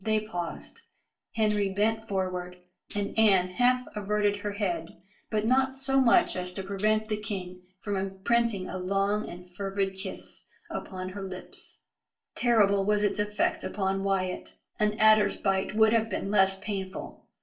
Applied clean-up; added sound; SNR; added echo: none; Tambourine; 3 dB; reverberation time 0.3 s.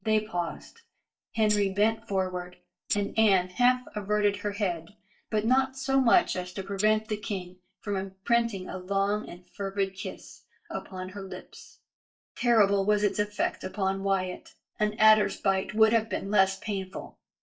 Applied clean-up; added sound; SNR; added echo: neural mask model DeepFilterNet 3.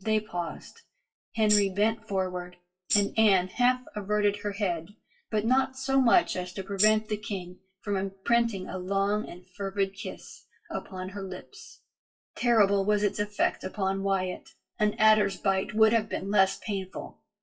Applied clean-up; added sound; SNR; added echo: classical method WPE with log-MMSE.